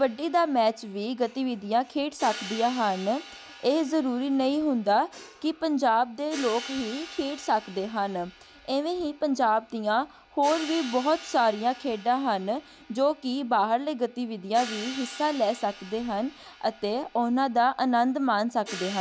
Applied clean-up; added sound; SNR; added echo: none; Hi-hat; 17 dB; none.